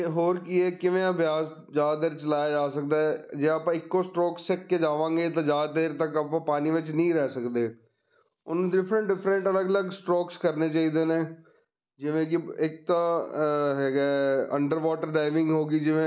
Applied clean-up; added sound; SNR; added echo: none; none; none; none.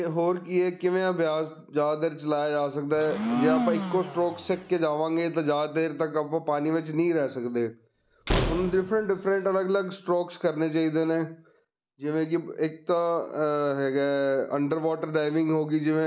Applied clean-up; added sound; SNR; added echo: none; Domestic sounds, home sounds + Slam; 4 dB; none.